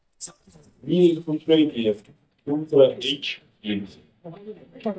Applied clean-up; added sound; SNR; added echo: neural mask model DeepFilterNet 3.